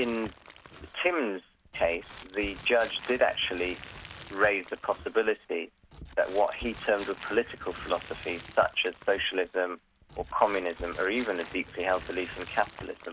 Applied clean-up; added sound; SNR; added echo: none; Crumpling, crinkling; 16 dB; none.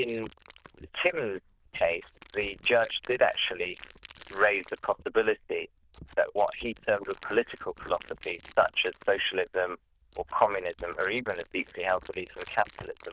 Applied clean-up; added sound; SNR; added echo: neural diffusion model UNIVERSE++.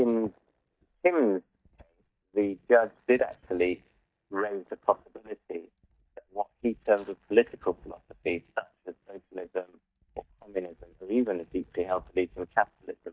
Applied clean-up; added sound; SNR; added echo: neural mask model DeepFilterNet 3.